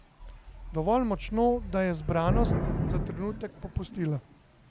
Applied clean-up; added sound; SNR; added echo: none; Thunder / Rain; 3 dB; none.